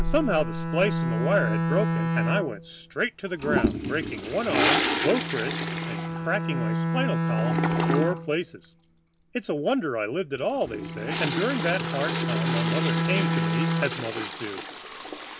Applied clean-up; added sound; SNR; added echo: none; Bowed string instrument + Toilet flush; -2 dB; none.